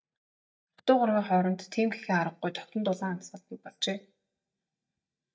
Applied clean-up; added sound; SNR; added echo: neural mask model DeepFilterNet 3.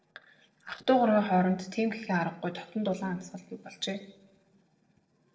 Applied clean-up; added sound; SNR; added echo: neural separator model SepFormer DNS4.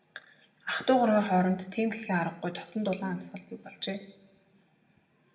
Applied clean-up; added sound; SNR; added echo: none; Bowed string instrument; 19 dB; reverberation time 0.7 s.